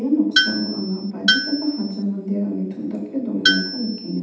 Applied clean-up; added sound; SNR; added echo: none; Tools; -2 dB; reverberation time 0.8 s.